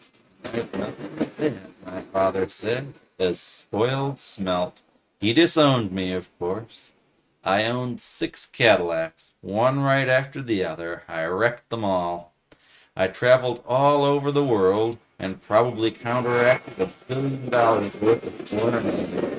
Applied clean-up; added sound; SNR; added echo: neural mask model RNNoise.